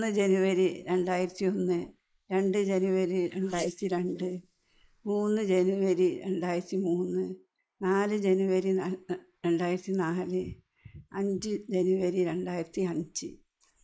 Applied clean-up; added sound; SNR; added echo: neural mask model Resemble Enhance denoiser.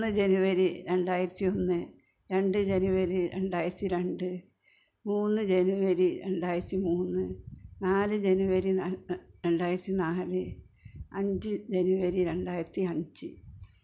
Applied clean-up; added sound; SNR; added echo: none; none; none; none.